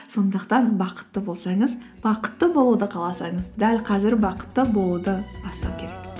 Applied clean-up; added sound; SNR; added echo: none; none; none; none.